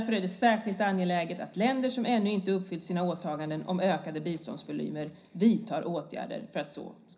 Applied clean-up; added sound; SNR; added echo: none; none; none; reverberation time 0.5 s.